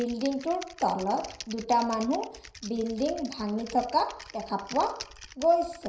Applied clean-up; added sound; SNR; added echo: none; Typing; 17 dB; reverberation time 0.5 s.